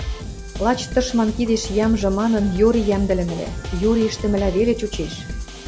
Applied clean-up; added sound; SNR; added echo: none; Drum kit; 8 dB; none.